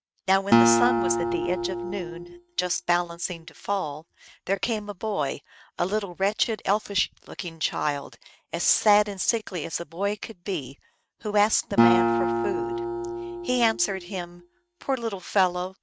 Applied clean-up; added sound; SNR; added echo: neural mask model RNNoise.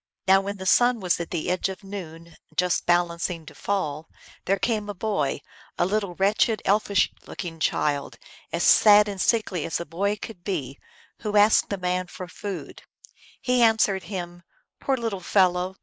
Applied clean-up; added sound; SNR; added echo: neural mask model Resemble Enhance denoiser.